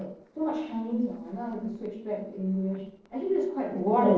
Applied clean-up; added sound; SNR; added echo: neural separator model SepFormer DNS4.